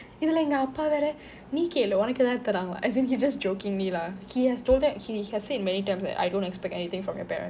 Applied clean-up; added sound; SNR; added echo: none; none; none; none.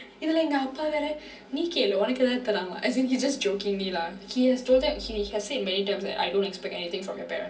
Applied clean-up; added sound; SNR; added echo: none; none; none; reverberation time 0.3 s.